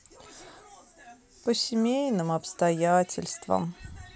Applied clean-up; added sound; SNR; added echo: none; none; none; none.